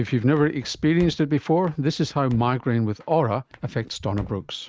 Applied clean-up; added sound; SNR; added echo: neural mask model RNNoise.